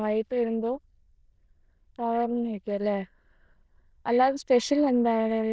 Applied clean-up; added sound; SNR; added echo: neural diffusion model UNIVERSE++.